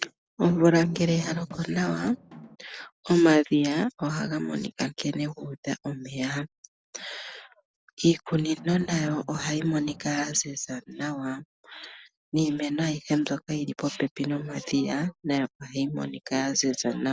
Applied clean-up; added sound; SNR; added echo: none; Drum; 17 dB; none.